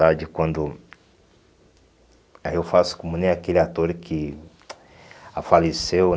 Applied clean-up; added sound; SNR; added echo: none; none; none; none.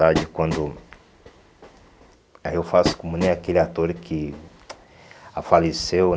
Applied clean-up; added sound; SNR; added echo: none; Train; 9 dB; none.